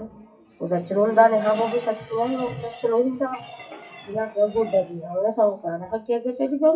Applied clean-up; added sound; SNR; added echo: classical method WPE with log-MMSE.